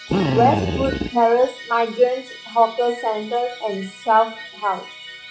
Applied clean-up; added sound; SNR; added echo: classical method log-MMSE.